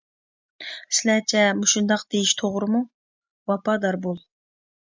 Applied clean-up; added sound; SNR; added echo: none; none; none; none.